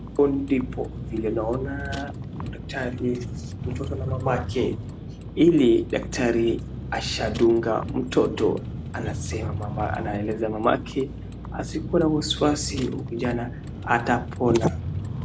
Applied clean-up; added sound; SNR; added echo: none; Vehicle; 7 dB; none.